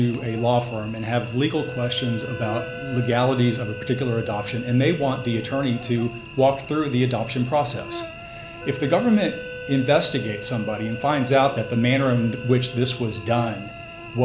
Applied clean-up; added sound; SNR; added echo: none; Cricket / Buzz + Wind instrument, woodwind instrument; 13 dB; none.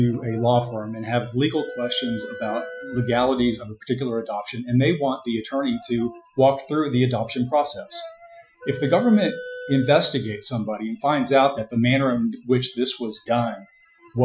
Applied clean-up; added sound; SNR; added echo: classical method Wiener filter.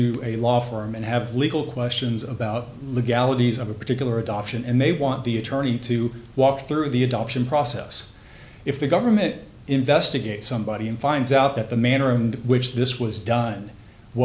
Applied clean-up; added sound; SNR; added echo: none; none; none; none.